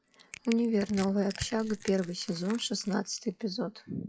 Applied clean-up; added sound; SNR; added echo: classical method WPE with log-MMSE.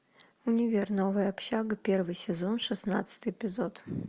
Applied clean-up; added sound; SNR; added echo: none; none; none; none.